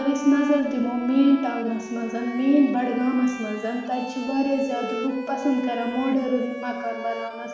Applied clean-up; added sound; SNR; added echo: none; Bowed string instrument; 12 dB; reverberation time 0.9 s.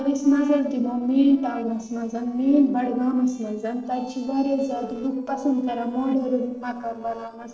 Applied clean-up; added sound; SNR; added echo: neural separator model SepFormer DNS4.